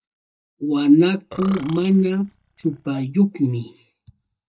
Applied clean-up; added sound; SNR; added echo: neural mask model DeepFilterNet 3.